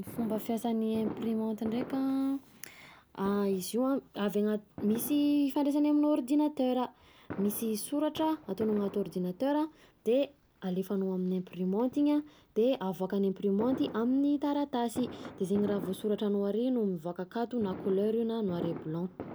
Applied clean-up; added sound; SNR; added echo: none; Fireworks; 16 dB; none.